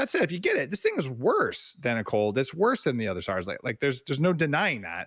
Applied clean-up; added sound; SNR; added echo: none; none; none; none.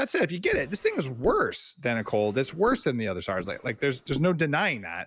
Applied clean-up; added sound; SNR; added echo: neural mask model Resemble Enhance denoiser.